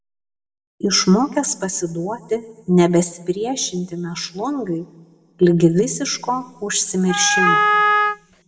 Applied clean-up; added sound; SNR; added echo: none; Wind instrument, woodwind instrument; -3 dB; reverberation time 0.8 s.